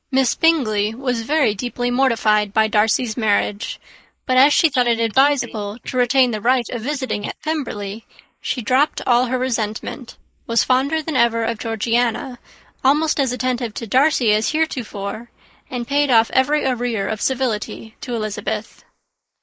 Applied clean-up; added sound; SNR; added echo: neural mask model Resemble Enhance denoiser.